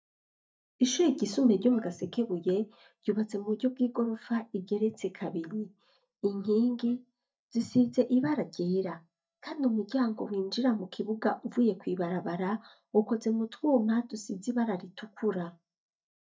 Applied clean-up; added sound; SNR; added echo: neural mask model DeepFilterNet 3.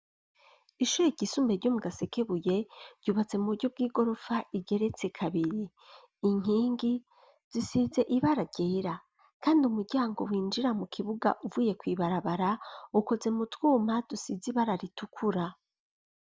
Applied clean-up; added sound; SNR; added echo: none; none; none; none.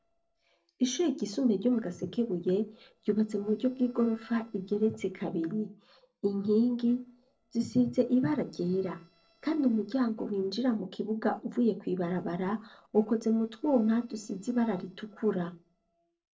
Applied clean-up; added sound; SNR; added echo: neural separator model SepFormer DNS4.